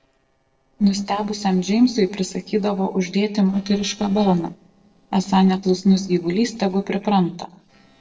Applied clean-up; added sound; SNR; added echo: neural separator model SepFormer DNS4.